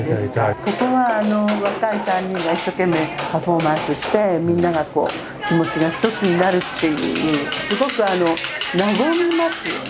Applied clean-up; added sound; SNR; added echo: none; none; none; none.